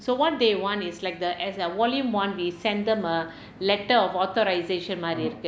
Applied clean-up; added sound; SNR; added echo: none; none; none; none.